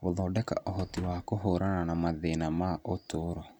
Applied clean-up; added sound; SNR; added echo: none; Slam; 19 dB; none.